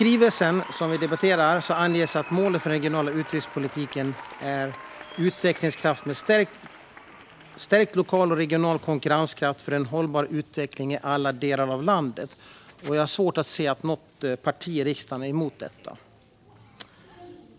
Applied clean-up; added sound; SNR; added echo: none; Applause; 18 dB; none.